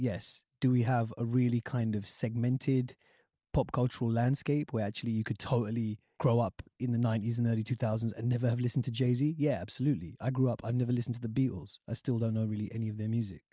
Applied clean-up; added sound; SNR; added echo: none; none; none; none.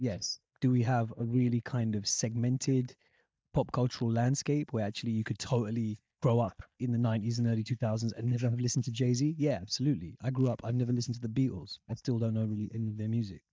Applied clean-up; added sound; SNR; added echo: neural mask model DeepFilterNet 3.